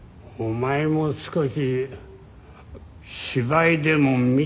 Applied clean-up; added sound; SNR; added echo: none; none; none; reverberation time 1.3 s.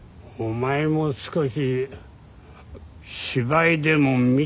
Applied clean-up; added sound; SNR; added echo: none; none; none; none.